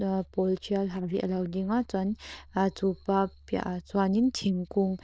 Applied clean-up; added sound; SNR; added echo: neural diffusion model UNIVERSE++.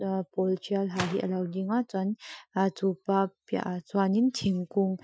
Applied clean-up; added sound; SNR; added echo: classical method Wiener filter.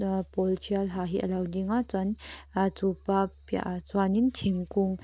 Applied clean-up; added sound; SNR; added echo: none; none; none; none.